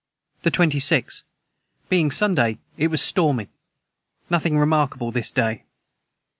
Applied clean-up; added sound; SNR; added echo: none; none; none; none.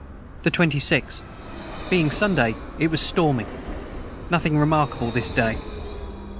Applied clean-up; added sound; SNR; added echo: none; Vehicle; 10 dB; none.